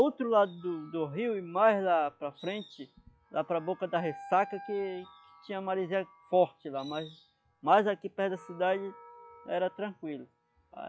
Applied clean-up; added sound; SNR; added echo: classical method log-MMSE.